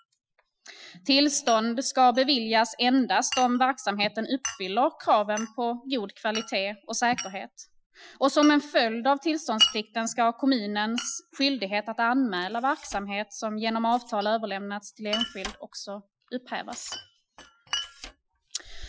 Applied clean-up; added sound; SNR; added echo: classical method Wiener filter.